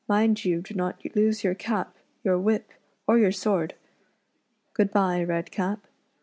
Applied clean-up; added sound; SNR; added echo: none; none; none; none.